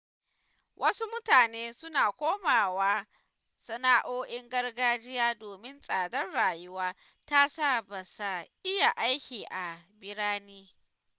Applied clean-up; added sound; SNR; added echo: none; none; none; none.